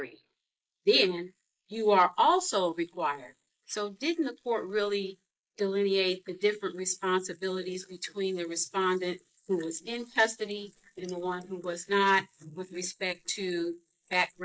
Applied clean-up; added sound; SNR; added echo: neural mask model Resemble Enhance denoiser.